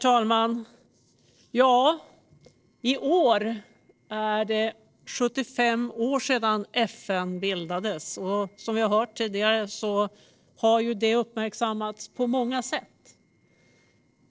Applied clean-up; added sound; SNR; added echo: neural separator model SepFormer DNS4.